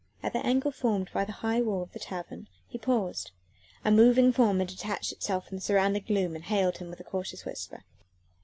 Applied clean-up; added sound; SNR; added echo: none; none; none; none.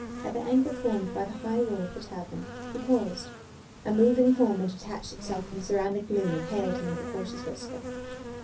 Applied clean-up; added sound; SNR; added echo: none; Insect; 10 dB; reverberation time 0.3 s.